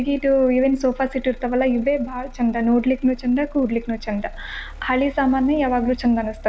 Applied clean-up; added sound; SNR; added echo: none; Motor vehicle (road); 16 dB; none.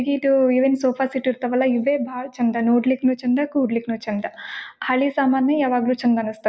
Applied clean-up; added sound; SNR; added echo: none; none; none; none.